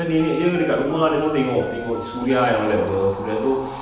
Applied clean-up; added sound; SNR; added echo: none; Hiss + Telephone; 14 dB; none.